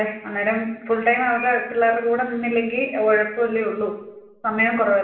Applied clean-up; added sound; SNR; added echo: none; none; none; reverberation time 0.8 s.